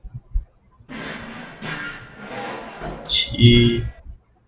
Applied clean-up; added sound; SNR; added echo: none; Drawer open or close; 12 dB; none.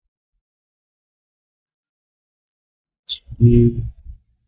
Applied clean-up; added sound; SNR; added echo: neural mask model DeepFilterNet 3.